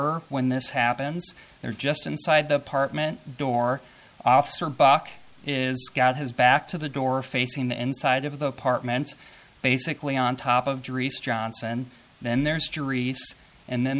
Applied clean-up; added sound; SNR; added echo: none; none; none; none.